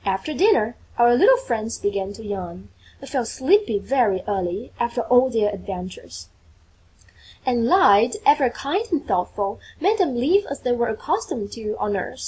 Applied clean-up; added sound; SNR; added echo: none; none; none; none.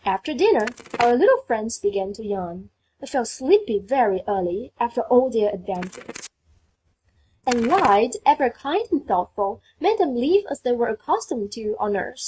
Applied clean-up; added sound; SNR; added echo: neural mask model RNNoise.